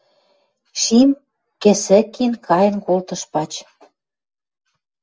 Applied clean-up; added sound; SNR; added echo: none; none; none; none.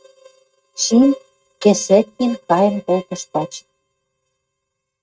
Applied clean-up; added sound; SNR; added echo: neural mask model RNNoise.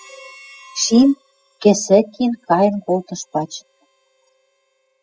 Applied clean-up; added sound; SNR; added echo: classical method spectral subtraction.